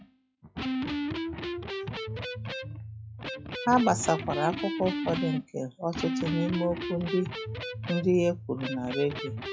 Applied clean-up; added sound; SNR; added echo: classical method log-MMSE.